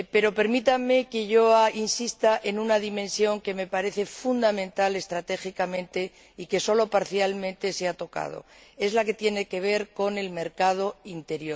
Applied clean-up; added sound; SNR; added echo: none; none; none; none.